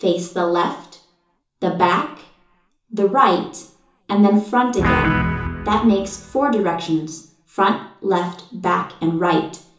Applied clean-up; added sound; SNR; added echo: none; Guitar; 4 dB; reverberation time 0.7 s.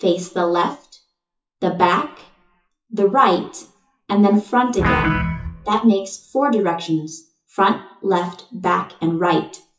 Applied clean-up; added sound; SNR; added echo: classical method WPE with log-MMSE.